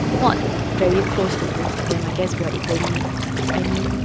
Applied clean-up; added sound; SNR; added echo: none; Waves, surf; -3 dB; none.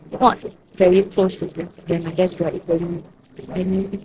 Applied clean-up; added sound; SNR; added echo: neural separator model SepFormer DNS4.